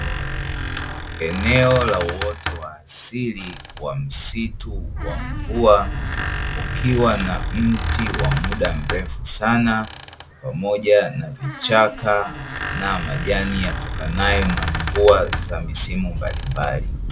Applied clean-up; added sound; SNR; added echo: none; Wind + Squeak; 4 dB; none.